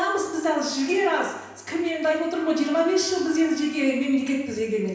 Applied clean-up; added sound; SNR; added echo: none; Wind instrument, woodwind instrument; 20 dB; reverberation time 0.9 s.